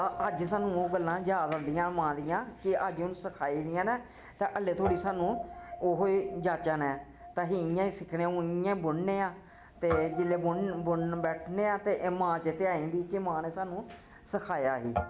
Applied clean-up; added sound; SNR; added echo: none; Guitar; 12 dB; none.